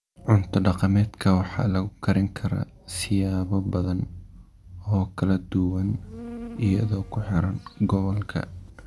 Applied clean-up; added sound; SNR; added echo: none; Insect; 17 dB; none.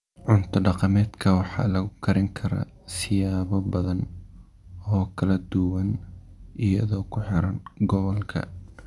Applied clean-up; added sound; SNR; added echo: none; none; none; none.